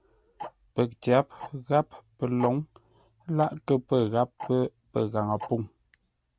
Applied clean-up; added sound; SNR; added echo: none; Tick-tock; 18 dB; none.